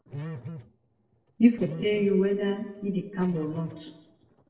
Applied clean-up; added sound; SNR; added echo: neural separator model SepFormer DNS4.